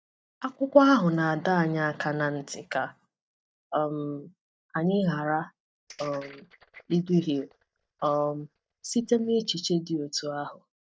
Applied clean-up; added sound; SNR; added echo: neural mask model DeepFilterNet 3.